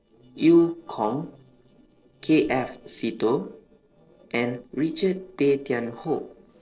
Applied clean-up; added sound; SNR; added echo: neural separator model SepFormer DNS4.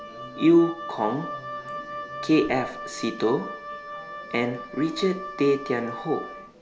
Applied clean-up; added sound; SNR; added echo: none; Wind instrument, woodwind instrument; 11 dB; none.